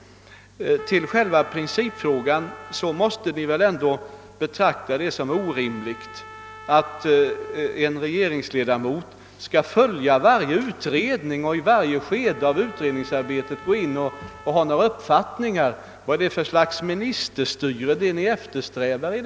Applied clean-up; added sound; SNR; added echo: none; Trumpet; 19 dB; none.